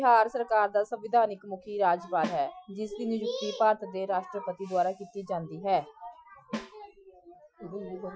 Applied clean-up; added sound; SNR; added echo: classical method Wiener filter.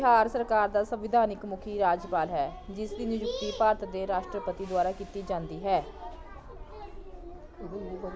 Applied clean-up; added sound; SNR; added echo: none; none; none; none.